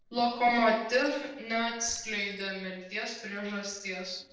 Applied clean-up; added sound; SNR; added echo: neural separator model SepFormer DNS4.